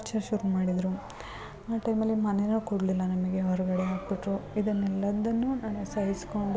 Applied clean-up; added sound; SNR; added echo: none; none; none; none.